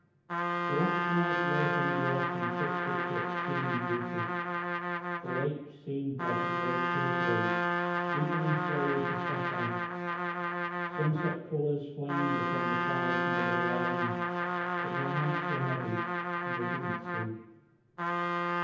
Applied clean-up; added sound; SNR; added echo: none; Trumpet; -4 dB; reverberation time 0.9 s.